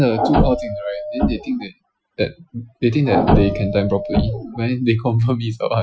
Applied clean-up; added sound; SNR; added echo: classical method Wiener filter.